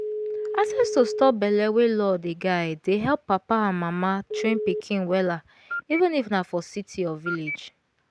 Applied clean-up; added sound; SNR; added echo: none; Telephone; 10 dB; none.